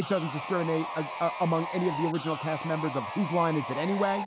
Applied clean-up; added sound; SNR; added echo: none; Sawing; 7 dB; none.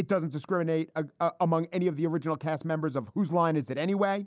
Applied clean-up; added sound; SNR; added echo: none; none; none; none.